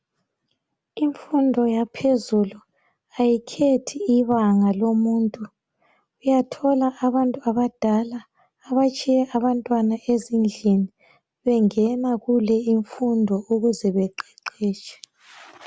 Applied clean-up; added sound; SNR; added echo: none; none; none; none.